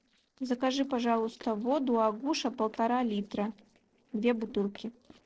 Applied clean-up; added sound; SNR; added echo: neural separator model SepFormer DNS4.